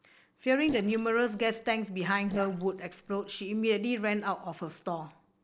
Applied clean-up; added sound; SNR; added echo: neural separator model SepFormer DNS4.